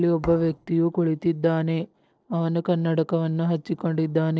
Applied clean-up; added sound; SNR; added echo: neural separator model SepFormer DNS4.